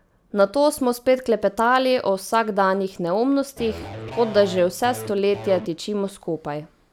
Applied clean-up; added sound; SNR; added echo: none; Electric guitar / Bass guitar; 13 dB; none.